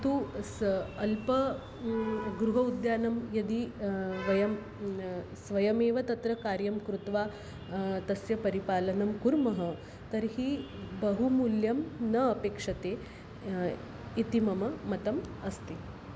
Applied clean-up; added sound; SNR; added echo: none; none; none; none.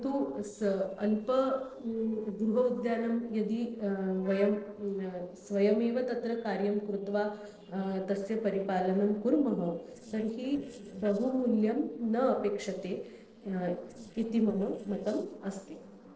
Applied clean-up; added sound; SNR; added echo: neural separator model SepFormer DNS4.